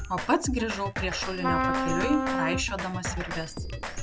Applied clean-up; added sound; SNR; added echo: none; Drum kit + Trumpet; 0 dB; none.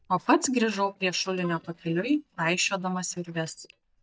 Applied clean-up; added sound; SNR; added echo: neural mask model DeepFilterNet 3.